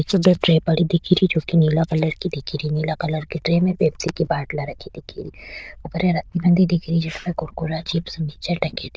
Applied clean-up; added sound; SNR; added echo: neural diffusion model UNIVERSE++.